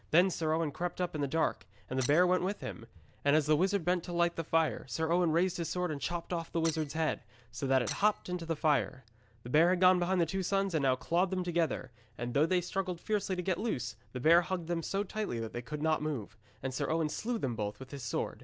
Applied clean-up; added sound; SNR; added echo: none; Shatter; 15 dB; none.